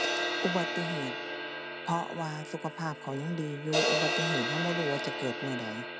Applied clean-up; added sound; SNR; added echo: none; Crash cymbal; -1 dB; none.